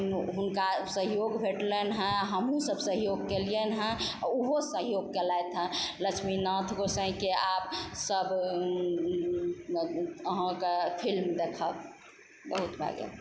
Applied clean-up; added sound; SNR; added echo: none; none; none; none.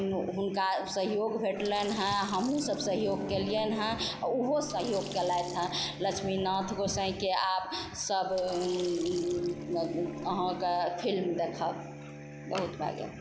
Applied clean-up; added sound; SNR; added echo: none; Sink (filling or washing) + Bowed string instrument; 13 dB; none.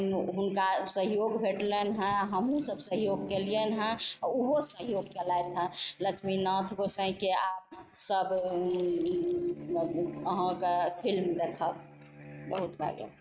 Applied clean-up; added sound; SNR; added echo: neural mask model RNNoise.